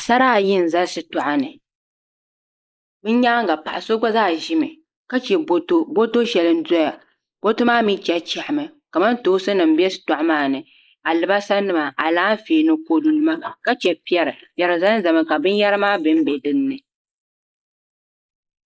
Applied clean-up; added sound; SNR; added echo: neural mask model Resemble Enhance denoiser.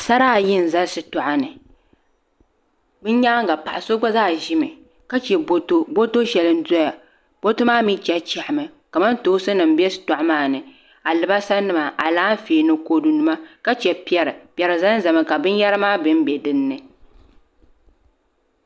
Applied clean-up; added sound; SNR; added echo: none; none; none; none.